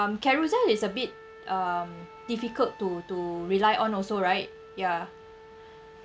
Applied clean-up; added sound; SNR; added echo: none; Wind instrument, woodwind instrument; 19 dB; none.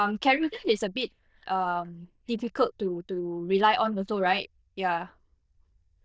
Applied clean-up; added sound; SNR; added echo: neural diffusion model UNIVERSE++.